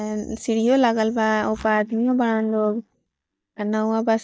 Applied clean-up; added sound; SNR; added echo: neural mask model DeepFilterNet 3.